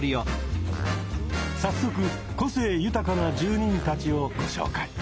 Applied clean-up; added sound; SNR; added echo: none; Fart; 17 dB; none.